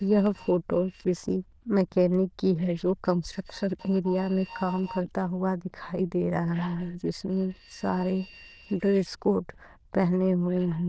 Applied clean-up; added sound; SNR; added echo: neural diffusion model UNIVERSE++.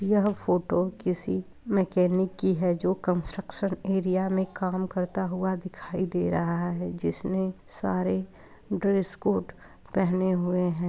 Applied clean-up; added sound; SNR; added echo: none; none; none; none.